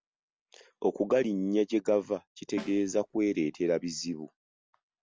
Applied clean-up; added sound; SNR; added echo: none; Snare drum; 16 dB; none.